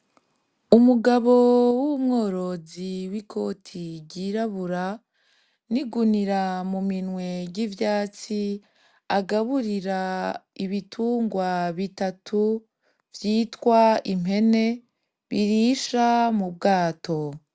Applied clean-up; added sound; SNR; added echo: none; none; none; none.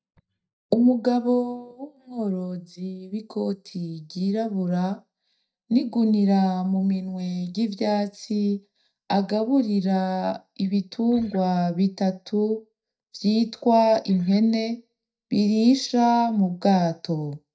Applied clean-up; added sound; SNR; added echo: neural mask model DeepFilterNet 3.